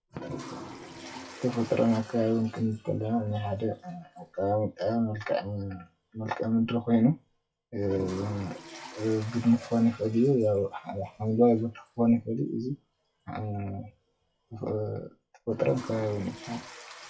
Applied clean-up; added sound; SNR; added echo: classical method WPE with log-MMSE.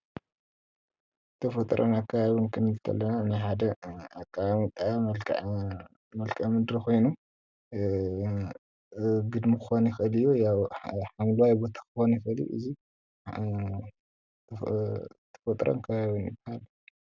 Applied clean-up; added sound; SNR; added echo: none; none; none; none.